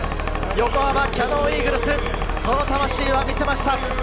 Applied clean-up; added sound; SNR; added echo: none; Mechanical fan; 2 dB; none.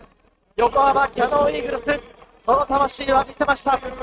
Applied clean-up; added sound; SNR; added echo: neural mask model RNNoise.